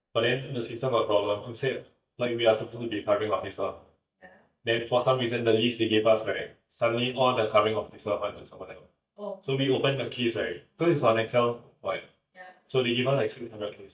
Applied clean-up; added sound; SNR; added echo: neural mask model DeepFilterNet 3.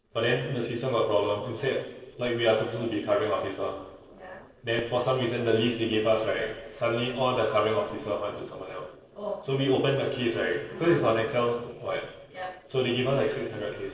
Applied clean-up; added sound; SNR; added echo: neural separator model SepFormer DNS4.